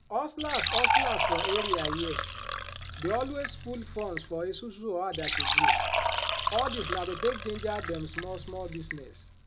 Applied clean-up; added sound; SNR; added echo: none; Fill (with liquid) / Trickle, dribble; -4 dB; none.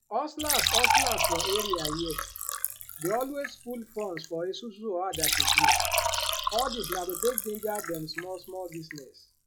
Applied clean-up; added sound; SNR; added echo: classical method log-MMSE.